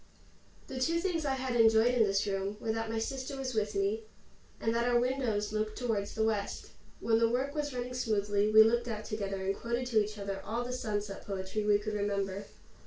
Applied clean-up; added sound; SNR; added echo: none; none; none; reverberation time 0.2 s.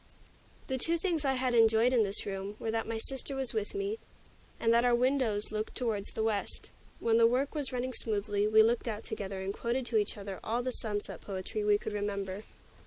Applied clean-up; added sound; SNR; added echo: none; none; none; none.